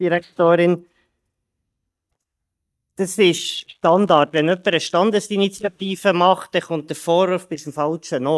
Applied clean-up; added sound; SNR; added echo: neural mask model DeepFilterNet 3.